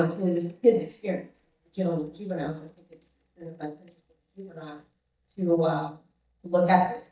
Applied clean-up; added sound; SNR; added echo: neural mask model DeepFilterNet 3.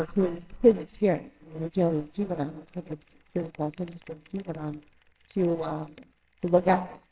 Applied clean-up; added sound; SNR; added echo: neural separator model SepFormer WHAMR!.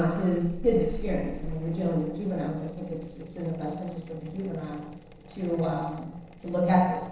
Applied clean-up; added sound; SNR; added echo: neural separator model SepFormer DNS4.